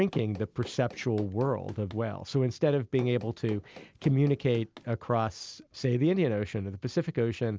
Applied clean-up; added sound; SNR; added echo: none; Run; 20 dB; none.